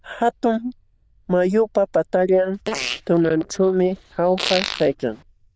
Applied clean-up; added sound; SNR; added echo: neural diffusion model UNIVERSE++.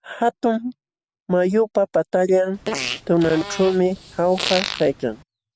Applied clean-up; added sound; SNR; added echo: none; Fart; 8 dB; none.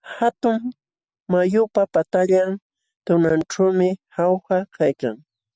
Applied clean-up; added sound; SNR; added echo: none; none; none; none.